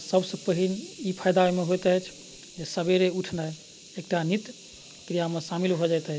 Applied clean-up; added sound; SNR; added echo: none; Hiss; 20 dB; none.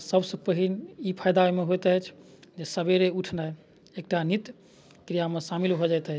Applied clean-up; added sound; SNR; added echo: none; none; none; none.